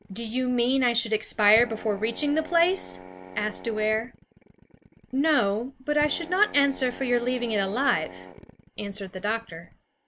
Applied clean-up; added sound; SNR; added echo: none; Drill; 18 dB; none.